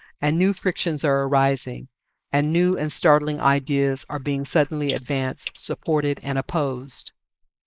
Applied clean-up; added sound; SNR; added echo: neural mask model Resemble Enhance denoiser.